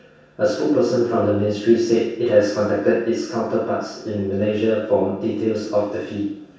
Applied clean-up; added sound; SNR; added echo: none; none; none; reverberation time 0.7 s.